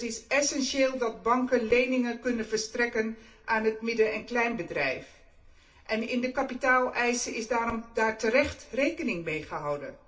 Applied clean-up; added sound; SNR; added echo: none; none; none; reverberation time 0.3 s.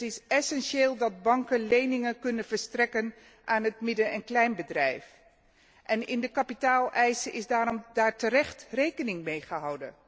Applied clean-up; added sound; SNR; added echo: none; none; none; none.